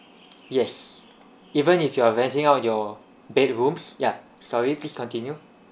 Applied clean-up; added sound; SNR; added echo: none; none; none; none.